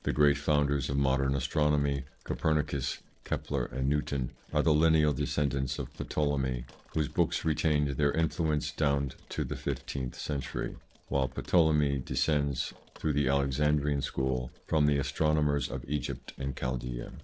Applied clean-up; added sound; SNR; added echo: neural separator model SepFormer DNS4.